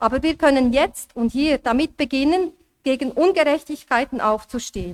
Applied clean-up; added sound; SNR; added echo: neural mask model RNNoise.